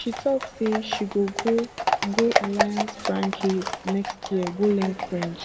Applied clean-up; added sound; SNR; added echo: none; Livestock, farm animals, working animals; 4 dB; none.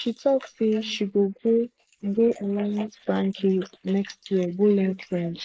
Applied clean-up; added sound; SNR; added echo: neural mask model Resemble Enhance denoiser.